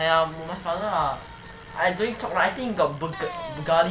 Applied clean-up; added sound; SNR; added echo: none; Bicycle; 15 dB; none.